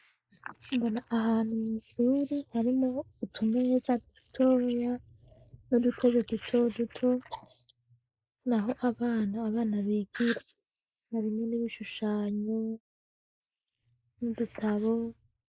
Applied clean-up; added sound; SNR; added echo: neural mask model Resemble Enhance denoiser.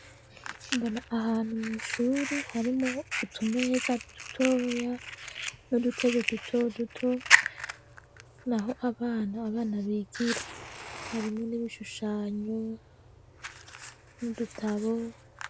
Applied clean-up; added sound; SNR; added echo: none; Fire; 4 dB; none.